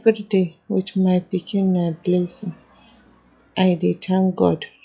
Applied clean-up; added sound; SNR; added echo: classical method log-MMSE.